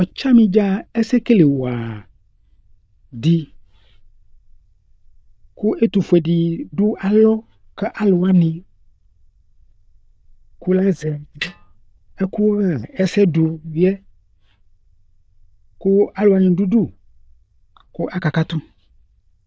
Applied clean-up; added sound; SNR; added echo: neural diffusion model UNIVERSE++.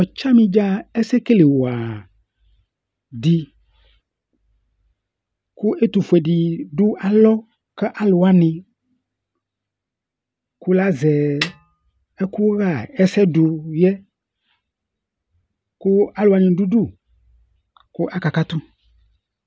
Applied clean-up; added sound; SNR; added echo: none; Snare drum; 11 dB; none.